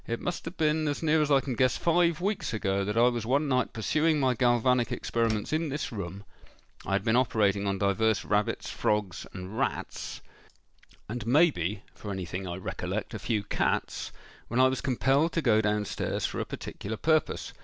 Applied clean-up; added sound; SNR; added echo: neural separator model SepFormer DNS4.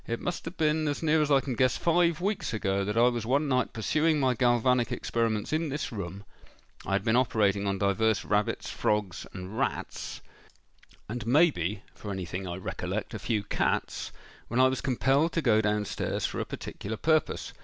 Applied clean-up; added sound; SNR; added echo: none; none; none; none.